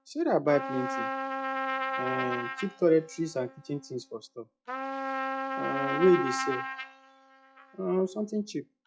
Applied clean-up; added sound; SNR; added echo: classical method log-MMSE.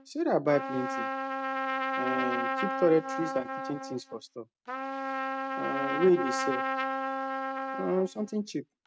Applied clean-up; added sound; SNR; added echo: neural mask model RNNoise.